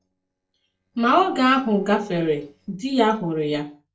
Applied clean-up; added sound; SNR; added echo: neural separator model SepFormer DNS4.